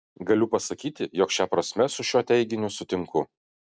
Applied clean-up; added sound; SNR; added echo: none; none; none; none.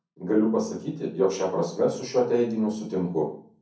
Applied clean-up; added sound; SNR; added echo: none; none; none; reverberation time 0.6 s.